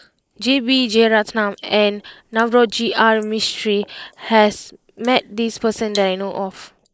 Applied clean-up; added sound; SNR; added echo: neural mask model Resemble Enhance denoiser.